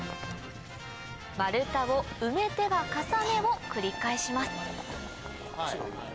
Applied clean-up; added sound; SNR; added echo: none; Boiling; 13 dB; none.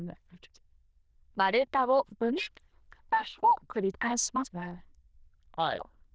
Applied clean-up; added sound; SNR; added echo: neural diffusion model UNIVERSE++.